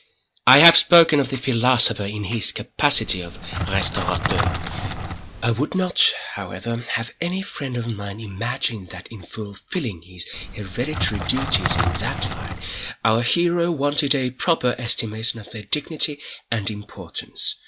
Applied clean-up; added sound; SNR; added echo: none; Crackle; 4 dB; none.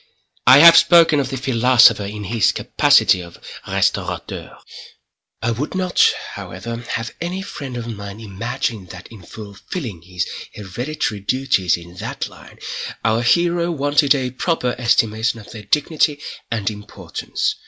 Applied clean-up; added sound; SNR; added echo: none; none; none; none.